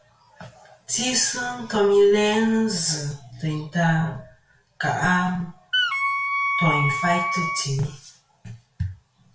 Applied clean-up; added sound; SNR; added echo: none; Wind instrument, woodwind instrument; 1 dB; reverberation time 0.2 s.